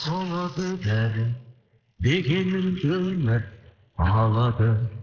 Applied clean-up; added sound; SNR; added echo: neural mask model Resemble Enhance denoiser.